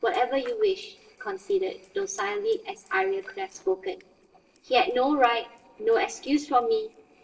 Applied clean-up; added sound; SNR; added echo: neural separator model SepFormer DNS4.